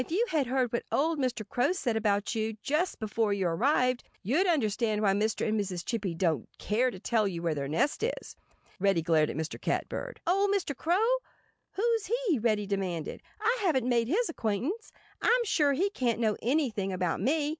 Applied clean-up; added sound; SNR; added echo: none; none; none; none.